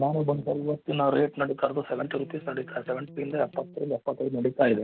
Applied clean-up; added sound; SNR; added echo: none; Electric guitar; 19 dB; none.